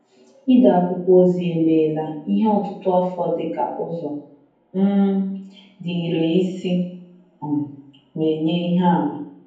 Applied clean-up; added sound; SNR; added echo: none; none; none; reverberation time 0.9 s.